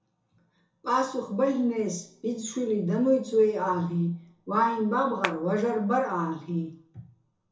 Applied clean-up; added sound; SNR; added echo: none; Clapping; 5 dB; reverberation time 0.6 s.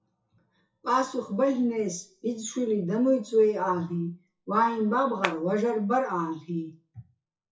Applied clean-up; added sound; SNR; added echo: classical method WPE with log-MMSE.